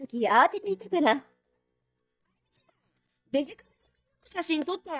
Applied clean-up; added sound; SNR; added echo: neural mask model DeepFilterNet 3.